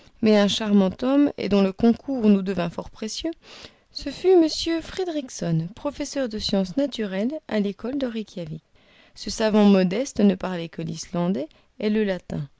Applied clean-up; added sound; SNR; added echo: none; none; none; none.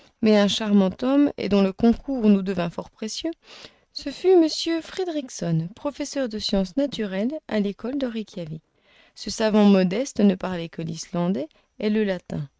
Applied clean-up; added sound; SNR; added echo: neural mask model RNNoise.